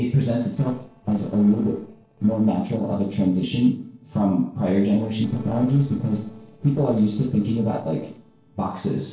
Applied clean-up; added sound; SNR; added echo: neural separator model SepFormer DNS4.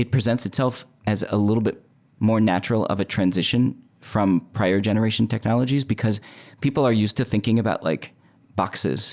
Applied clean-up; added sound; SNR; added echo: none; none; none; none.